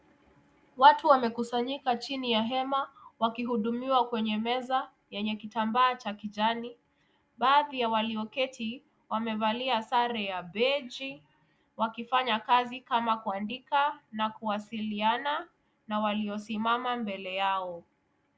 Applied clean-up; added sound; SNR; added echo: none; none; none; none.